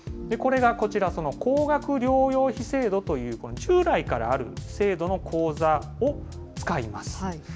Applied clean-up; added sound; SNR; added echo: none; none; none; none.